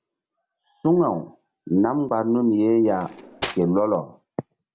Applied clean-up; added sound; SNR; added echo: none; Cutlery, silverware; 12 dB; none.